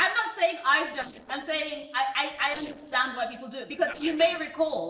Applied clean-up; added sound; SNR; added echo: neural separator model SepFormer DNS4.